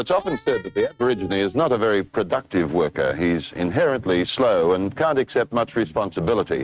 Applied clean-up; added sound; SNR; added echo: neural mask model RNNoise.